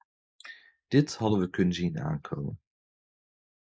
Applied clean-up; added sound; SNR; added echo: neural mask model Resemble Enhance denoiser.